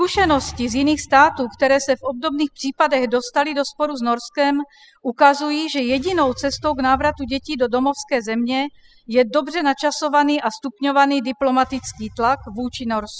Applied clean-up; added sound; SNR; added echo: classical method spectral subtraction.